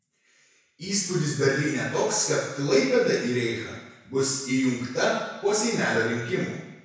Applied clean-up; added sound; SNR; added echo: none; none; none; reverberation time 1.0 s.